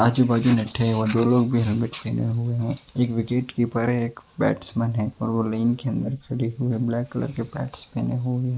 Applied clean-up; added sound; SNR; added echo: neural mask model Resemble Enhance denoiser.